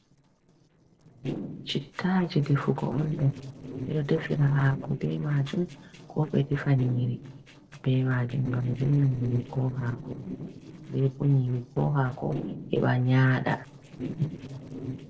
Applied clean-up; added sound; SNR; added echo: neural separator model SepFormer DNS4.